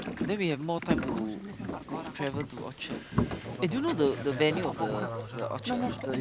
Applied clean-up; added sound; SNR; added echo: none; Boat, Water vehicle; 2 dB; none.